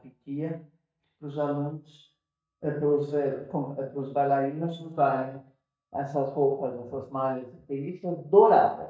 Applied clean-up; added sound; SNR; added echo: neural mask model DeepFilterNet 3.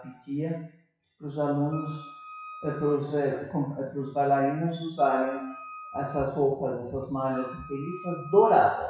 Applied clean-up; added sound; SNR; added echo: classical method WPE with log-MMSE.